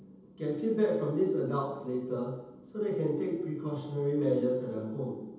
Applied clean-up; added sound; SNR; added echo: none; none; none; reverberation time 0.8 s.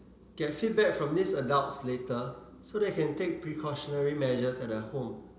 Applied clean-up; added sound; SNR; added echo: none; none; none; none.